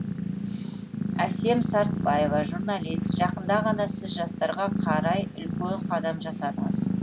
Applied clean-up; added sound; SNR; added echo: none; Purr; 1 dB; none.